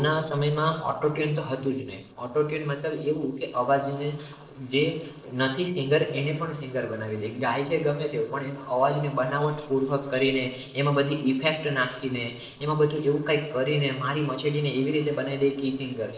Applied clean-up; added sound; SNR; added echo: neural separator model SepFormer DNS4.